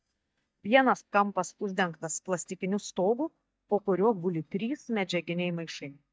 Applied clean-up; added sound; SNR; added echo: neural mask model DeepFilterNet 3.